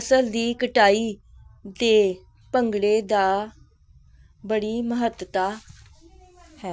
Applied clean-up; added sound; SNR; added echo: none; none; none; none.